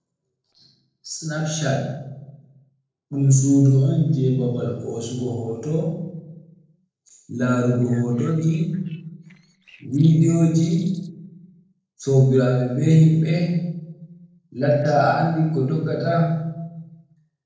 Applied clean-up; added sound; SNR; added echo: neural separator model SepFormer DNS4.